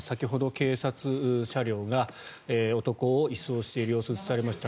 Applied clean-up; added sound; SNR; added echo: none; none; none; none.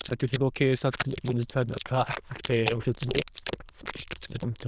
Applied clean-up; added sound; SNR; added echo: neural diffusion model UNIVERSE++.